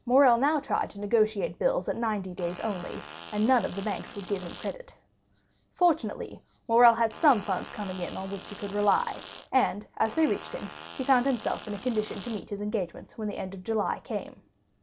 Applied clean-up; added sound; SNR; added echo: none; Fart; 15 dB; none.